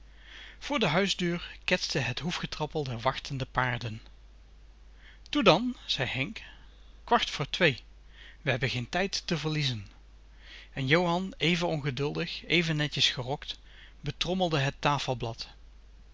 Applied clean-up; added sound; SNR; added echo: none; none; none; none.